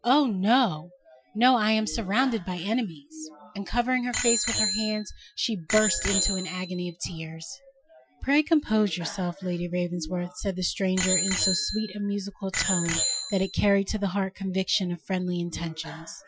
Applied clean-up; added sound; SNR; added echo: classical method Wiener filter.